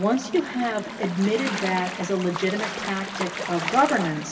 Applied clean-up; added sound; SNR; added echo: none; Gull, seagull / Waves, surf; 8 dB; reverberation time 2.3 s.